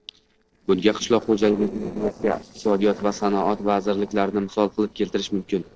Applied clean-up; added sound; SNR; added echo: neural separator model SepFormer DNS4.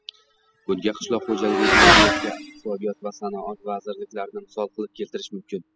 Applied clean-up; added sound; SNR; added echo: classical method spectral subtraction.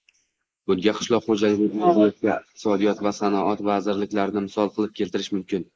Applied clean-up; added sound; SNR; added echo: neural mask model Resemble Enhance denoiser.